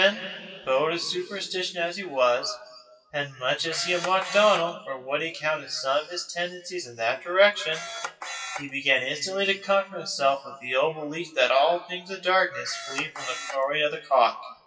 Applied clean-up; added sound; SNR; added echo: classical method WPE with log-MMSE.